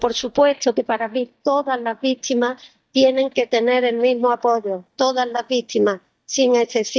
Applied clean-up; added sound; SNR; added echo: neural mask model DeepFilterNet 3.